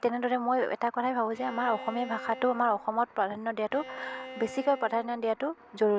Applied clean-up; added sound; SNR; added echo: none; Bowed string instrument; 15 dB; none.